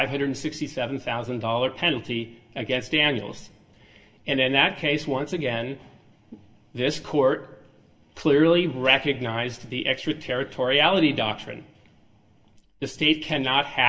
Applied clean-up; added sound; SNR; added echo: none; none; none; reverberation time 0.2 s.